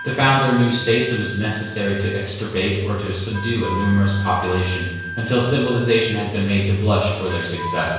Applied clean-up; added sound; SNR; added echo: none; Wind instrument, woodwind instrument; 13 dB; reverberation time 1.0 s.